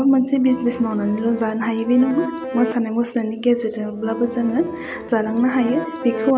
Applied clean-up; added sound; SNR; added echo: none; Accordion; 11 dB; none.